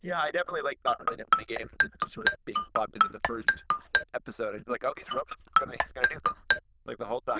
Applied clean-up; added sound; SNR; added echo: neural diffusion model UNIVERSE++.